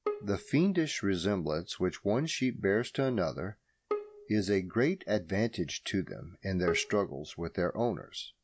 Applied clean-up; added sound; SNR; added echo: none; Bowed string instrument; 11 dB; none.